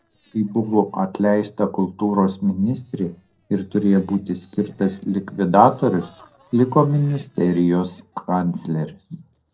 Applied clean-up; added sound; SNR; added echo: neural separator model SepFormer DNS4.